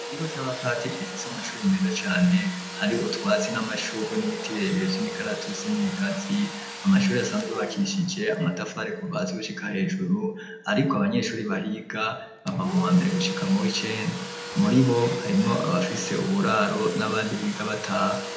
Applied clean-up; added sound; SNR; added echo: none; Domestic sounds, home sounds; 11 dB; reverberation time 0.7 s.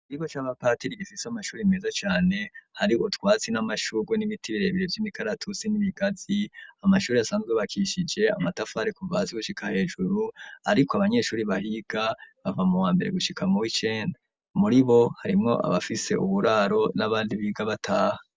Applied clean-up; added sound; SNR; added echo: none; none; none; none.